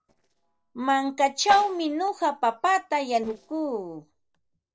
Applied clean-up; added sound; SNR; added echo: neural separator model SepFormer DNS4.